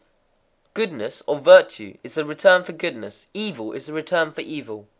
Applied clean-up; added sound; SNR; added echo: none; none; none; none.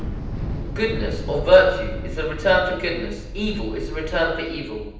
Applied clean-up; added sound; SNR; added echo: none; Thunder / Explosion; 7 dB; reverberation time 0.9 s.